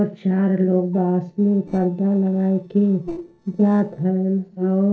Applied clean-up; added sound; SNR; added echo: neural separator model SepFormer DNS4.